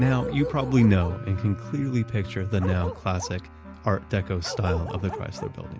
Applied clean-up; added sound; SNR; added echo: none; Bark; 13 dB; none.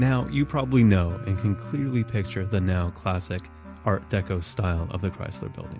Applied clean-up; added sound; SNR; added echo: none; none; none; none.